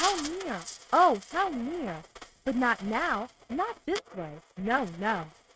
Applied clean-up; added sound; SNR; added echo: neural mask model RNNoise.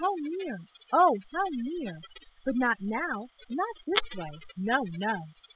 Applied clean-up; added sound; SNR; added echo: classical method spectral subtraction.